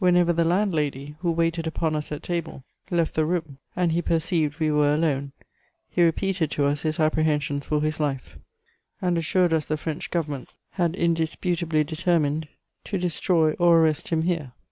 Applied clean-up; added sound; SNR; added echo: none; none; none; none.